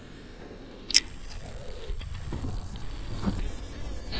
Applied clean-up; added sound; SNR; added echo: neural mask model DeepFilterNet 3.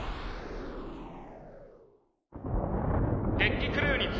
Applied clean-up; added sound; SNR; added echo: none; none; none; none.